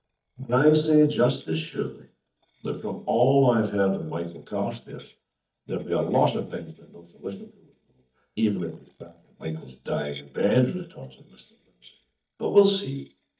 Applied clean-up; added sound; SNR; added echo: neural mask model DeepFilterNet 3.